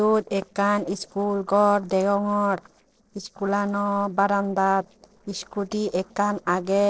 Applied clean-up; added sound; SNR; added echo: neural separator model SepFormer DNS4.